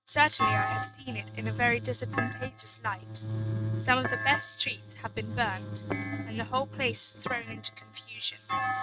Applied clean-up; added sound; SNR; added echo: neural mask model RNNoise.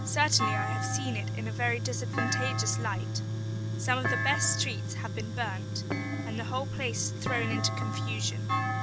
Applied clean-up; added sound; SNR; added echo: none; Thump, thud + Tools; -2 dB; none.